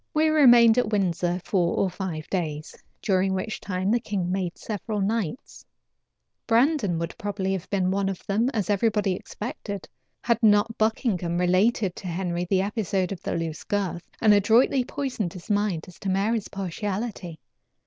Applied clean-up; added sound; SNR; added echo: none; none; none; none.